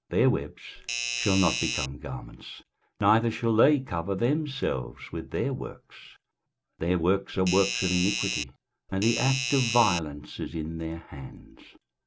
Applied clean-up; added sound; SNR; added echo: none; Doorbell; 3 dB; none.